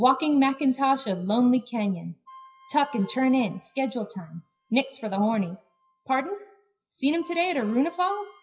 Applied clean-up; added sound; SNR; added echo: classical method WPE with log-MMSE.